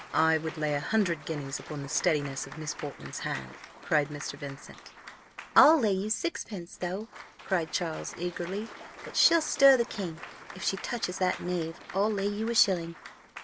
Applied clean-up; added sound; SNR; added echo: none; Applause / Cheering; 16 dB; none.